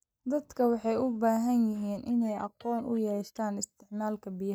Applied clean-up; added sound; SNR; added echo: neural mask model DeepFilterNet 3.